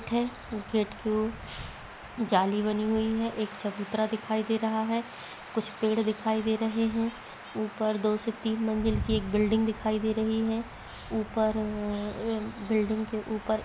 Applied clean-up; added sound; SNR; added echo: none; Stream / Chirp, tweet / Wind; 13 dB; none.